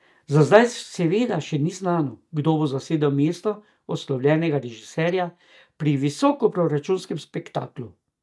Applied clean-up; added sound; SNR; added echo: neural mask model DeepFilterNet 3.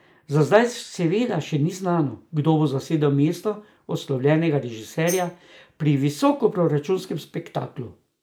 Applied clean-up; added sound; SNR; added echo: neural mask model Resemble Enhance denoiser.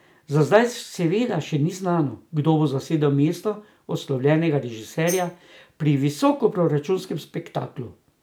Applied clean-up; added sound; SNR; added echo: none; Tambourine; 18 dB; none.